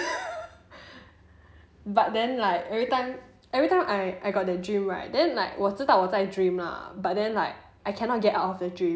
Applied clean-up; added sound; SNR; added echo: none; none; none; none.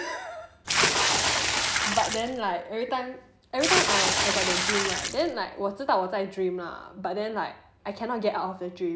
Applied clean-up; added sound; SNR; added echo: none; Water / Splash, splatter; -5 dB; none.